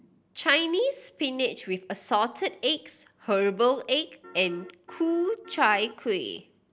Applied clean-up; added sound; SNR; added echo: none; Piano; 19 dB; none.